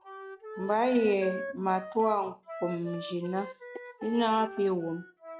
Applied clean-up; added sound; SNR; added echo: classical method log-MMSE.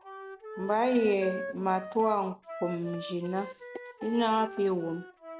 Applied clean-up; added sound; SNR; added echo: none; Wind instrument, woodwind instrument; 12 dB; none.